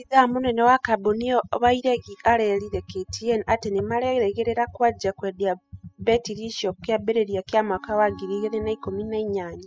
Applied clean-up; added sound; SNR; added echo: classical method spectral subtraction.